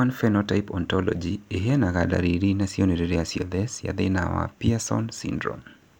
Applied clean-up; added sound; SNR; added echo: none; none; none; none.